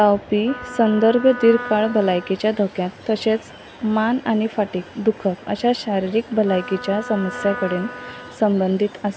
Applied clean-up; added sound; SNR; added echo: none; Wind instrument, woodwind instrument; 14 dB; none.